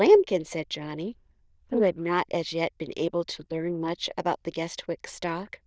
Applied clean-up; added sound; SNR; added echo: neural diffusion model UNIVERSE++.